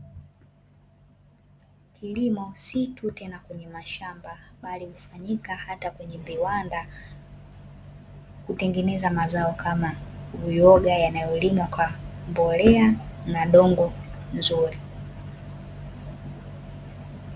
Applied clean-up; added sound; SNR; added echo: none; none; none; none.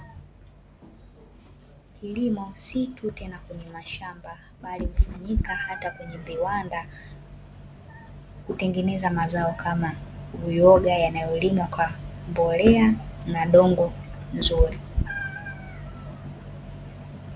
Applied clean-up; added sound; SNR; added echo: none; Meow; 9 dB; none.